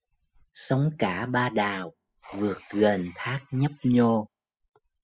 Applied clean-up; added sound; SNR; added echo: classical method spectral subtraction.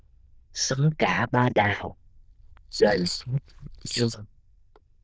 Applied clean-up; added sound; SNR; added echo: neural diffusion model UNIVERSE++.